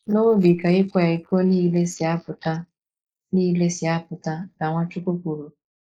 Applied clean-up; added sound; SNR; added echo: neural mask model Resemble Enhance denoiser.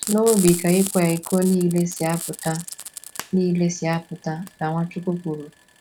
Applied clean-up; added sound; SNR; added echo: none; Frying (food); 12 dB; none.